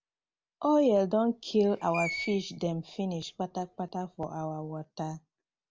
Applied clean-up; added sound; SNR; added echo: none; Screech; 13 dB; none.